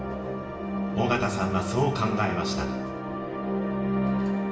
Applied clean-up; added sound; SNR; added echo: none; Subway, metro, underground; 19 dB; reverberation time 0.8 s.